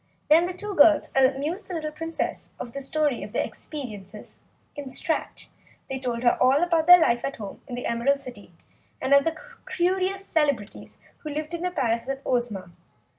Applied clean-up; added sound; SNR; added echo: none; none; none; none.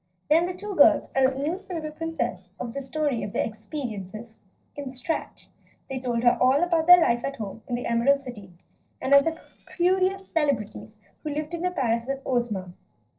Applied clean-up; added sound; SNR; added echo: neural separator model SepFormer DNS4.